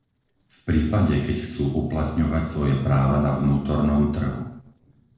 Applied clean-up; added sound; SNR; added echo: neural separator model SepFormer DNS4.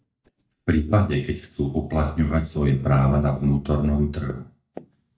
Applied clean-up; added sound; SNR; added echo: neural mask model DeepFilterNet 3.